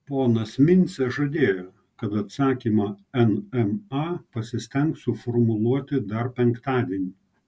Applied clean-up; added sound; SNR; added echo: none; none; none; none.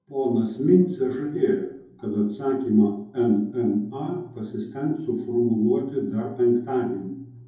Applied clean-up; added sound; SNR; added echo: none; none; none; reverberation time 2.6 s.